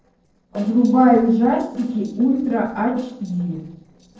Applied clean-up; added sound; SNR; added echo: neural separator model SepFormer DNS4.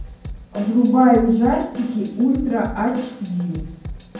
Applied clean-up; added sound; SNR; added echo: none; Drum / Drum kit; 15 dB; reverberation time 0.9 s.